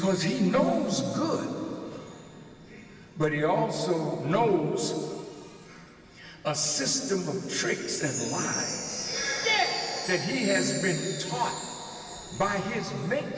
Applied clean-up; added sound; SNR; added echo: none; Chime; 11 dB; reverberation time 2.6 s.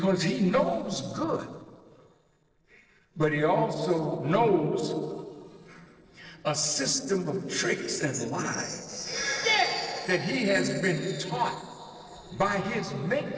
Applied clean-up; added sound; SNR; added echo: neural separator model SepFormer DNS4.